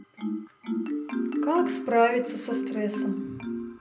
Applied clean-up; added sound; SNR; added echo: none; Marimba, xylophone; 3 dB; reverberation time 0.5 s.